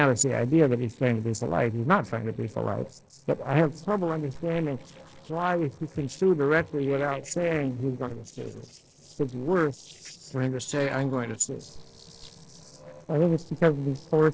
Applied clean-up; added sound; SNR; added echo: neural separator model SepFormer DNS4.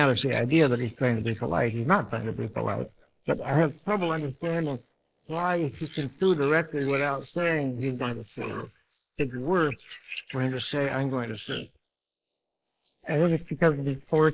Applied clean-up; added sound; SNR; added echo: neural mask model Resemble Enhance denoiser.